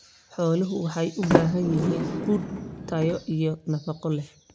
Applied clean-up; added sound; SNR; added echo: none; Sliding door; 1 dB; none.